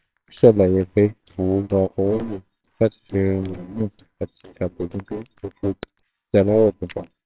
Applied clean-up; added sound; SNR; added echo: neural separator model SepFormer WHAMR!.